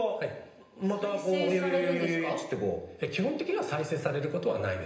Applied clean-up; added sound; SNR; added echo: none; none; none; reverberation time 0.9 s.